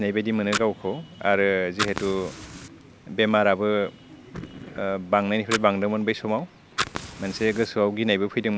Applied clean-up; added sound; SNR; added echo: none; Fire; 12 dB; none.